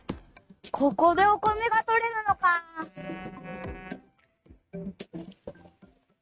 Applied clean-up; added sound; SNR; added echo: neural mask model RNNoise.